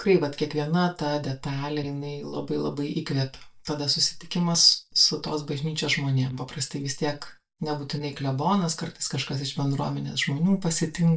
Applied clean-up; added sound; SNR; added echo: neural mask model DeepFilterNet 3.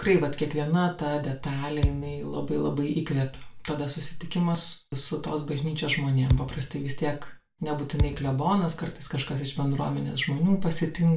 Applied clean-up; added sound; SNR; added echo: none; Thump, thud; 5 dB; reverberation time 0.3 s.